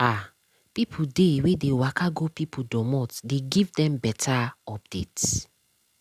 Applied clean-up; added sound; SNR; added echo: none; none; none; none.